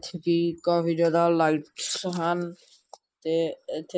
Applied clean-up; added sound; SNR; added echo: neural mask model Resemble Enhance denoiser.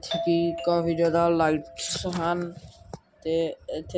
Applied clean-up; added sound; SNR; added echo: none; Doorbell; 10 dB; none.